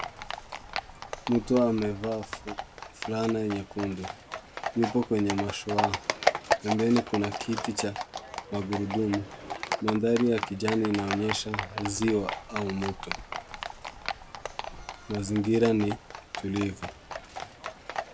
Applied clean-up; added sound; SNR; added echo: none; Livestock, farm animals, working animals; 5 dB; none.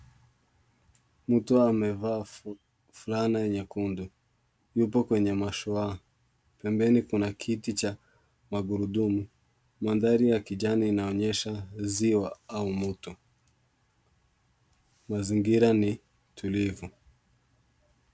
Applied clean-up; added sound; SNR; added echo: none; none; none; none.